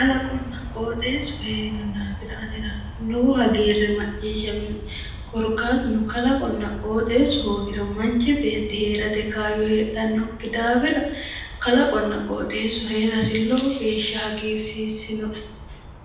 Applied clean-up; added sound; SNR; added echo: none; Aircraft; 12 dB; reverberation time 0.9 s.